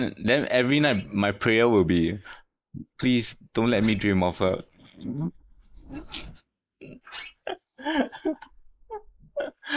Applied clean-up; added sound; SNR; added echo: neural mask model Resemble Enhance denoiser.